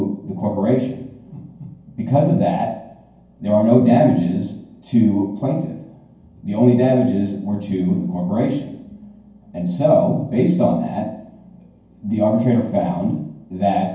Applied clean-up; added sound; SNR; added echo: none; none; none; reverberation time 0.9 s.